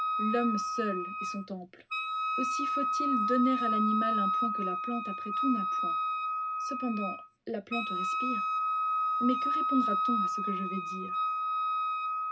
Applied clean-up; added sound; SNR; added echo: none; Wind instrument, woodwind instrument; -4 dB; reverberation time 0.4 s.